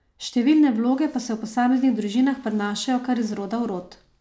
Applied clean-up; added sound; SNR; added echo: none; none; none; none.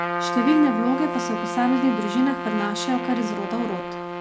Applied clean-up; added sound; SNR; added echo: none; Trumpet; 5 dB; none.